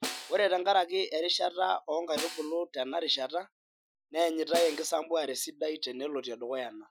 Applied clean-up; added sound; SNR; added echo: classical method Wiener filter.